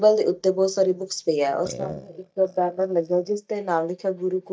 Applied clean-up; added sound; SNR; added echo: neural mask model DeepFilterNet 3.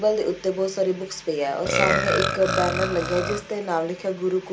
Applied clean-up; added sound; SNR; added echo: none; Burping, eructation; 3 dB; reverberation time 0.2 s.